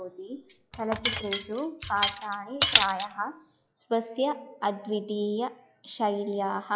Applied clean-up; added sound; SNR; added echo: classical method log-MMSE.